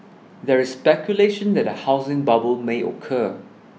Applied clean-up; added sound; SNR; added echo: none; none; none; none.